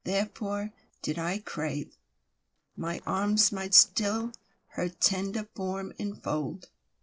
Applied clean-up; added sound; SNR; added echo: neural separator model SepFormer DNS4.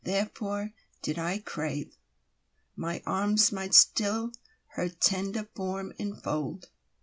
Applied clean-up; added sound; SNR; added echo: none; none; none; none.